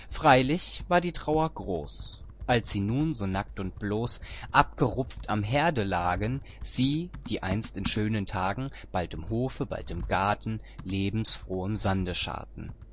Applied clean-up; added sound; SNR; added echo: none; Computer keyboard; 15 dB; none.